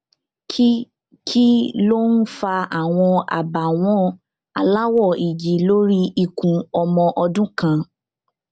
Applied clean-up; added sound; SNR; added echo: none; none; none; none.